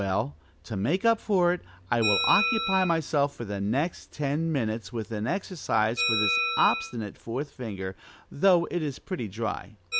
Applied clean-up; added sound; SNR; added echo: none; Bell; 7 dB; none.